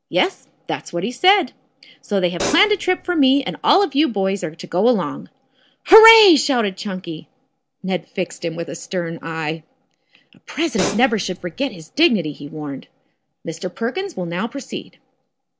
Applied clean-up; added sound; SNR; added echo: none; Hi-hat; 9 dB; none.